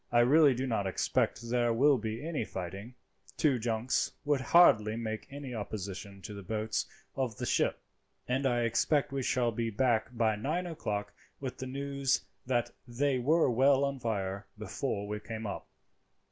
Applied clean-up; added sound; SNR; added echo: none; none; none; none.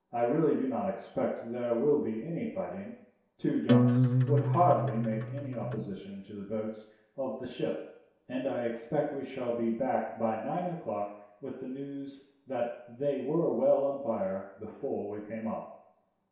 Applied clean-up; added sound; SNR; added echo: none; Acoustic guitar; -4 dB; reverberation time 0.7 s.